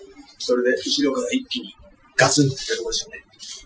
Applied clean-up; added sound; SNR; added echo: classical method Wiener filter.